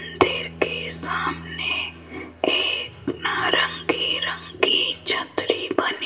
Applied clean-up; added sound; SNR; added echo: none; Bowed string instrument; 18 dB; reverberation time 0.9 s.